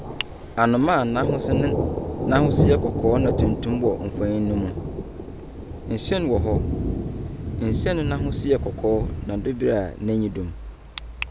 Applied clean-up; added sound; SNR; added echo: none; Thunder; 2 dB; none.